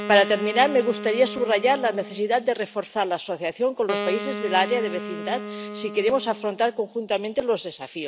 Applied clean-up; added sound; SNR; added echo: none; Wind instrument, woodwind instrument; 11 dB; none.